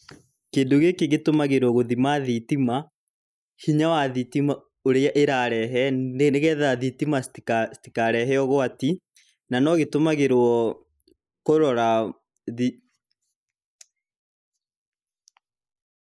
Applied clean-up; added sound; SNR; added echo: neural mask model Resemble Enhance denoiser.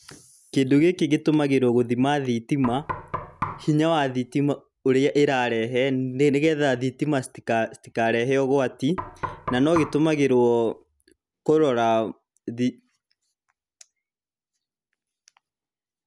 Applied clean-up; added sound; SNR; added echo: none; Knock; 11 dB; none.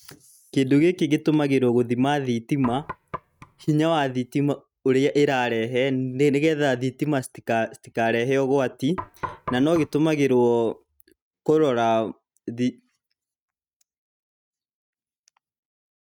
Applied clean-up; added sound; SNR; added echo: neural mask model RNNoise.